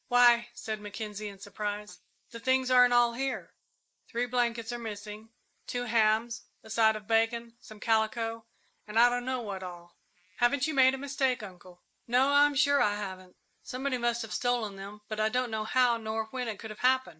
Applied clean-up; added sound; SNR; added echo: neural mask model Resemble Enhance denoiser.